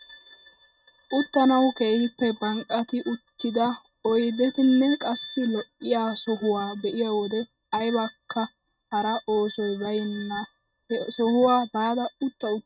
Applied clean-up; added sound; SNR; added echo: neural mask model RNNoise.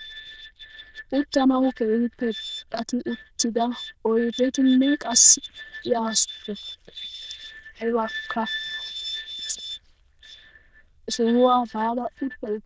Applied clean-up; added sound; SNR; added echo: neural diffusion model UNIVERSE++.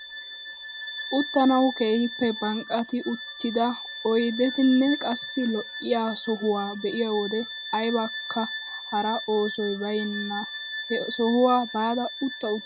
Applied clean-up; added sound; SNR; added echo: none; Bowed string instrument; 9 dB; none.